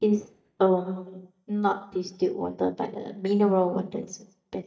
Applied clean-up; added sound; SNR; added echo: neural mask model DeepFilterNet 3.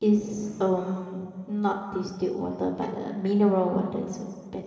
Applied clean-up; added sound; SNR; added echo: neural separator model SepFormer DNS4.